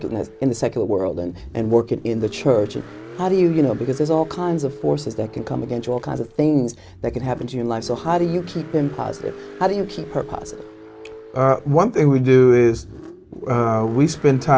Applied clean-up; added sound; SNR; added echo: none; Car; 18 dB; none.